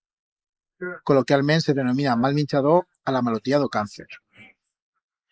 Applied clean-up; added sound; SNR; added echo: neural mask model Resemble Enhance denoiser.